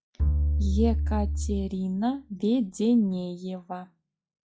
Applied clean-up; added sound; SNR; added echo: classical method log-MMSE.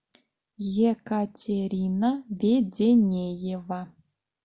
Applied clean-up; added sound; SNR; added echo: none; none; none; none.